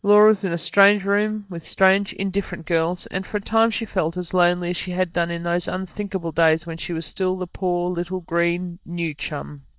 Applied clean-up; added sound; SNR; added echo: neural mask model DeepFilterNet 3.